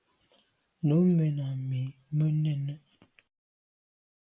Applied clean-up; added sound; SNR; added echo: none; none; none; none.